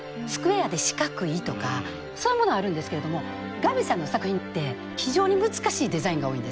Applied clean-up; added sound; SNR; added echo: none; none; none; none.